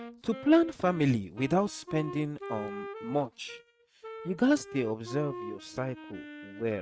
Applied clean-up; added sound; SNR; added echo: neural mask model RNNoise.